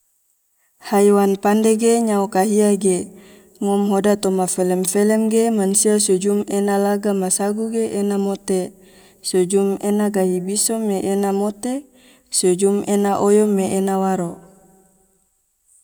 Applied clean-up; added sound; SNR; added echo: none; none; none; none.